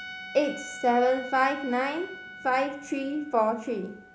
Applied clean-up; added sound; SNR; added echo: none; Trumpet; 15 dB; none.